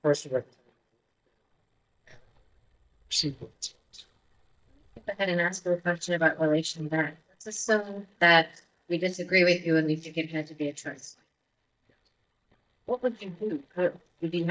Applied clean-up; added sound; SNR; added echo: neural mask model DeepFilterNet 3.